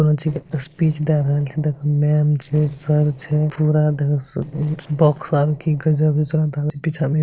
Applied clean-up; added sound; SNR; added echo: neural separator model SepFormer DNS4.